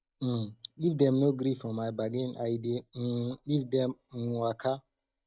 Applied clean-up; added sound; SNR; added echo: neural mask model DeepFilterNet 3.